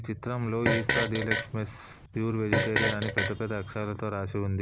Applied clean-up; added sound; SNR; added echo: none; Fart; 0 dB; none.